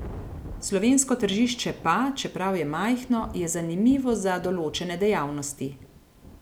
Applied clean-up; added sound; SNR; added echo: none; Thunder; 17 dB; none.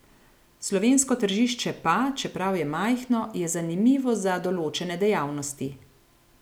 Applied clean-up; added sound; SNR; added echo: none; none; none; none.